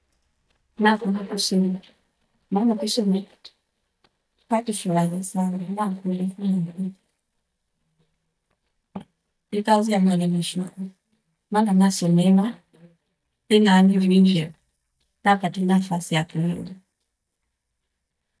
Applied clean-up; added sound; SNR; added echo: neural mask model DeepFilterNet 3.